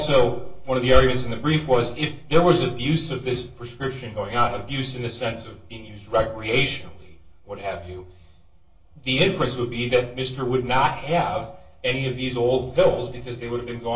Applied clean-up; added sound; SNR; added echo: none; none; none; reverberation time 0.2 s.